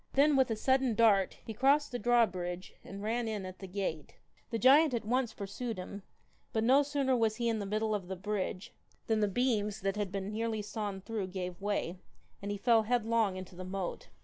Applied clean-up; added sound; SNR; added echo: none; none; none; none.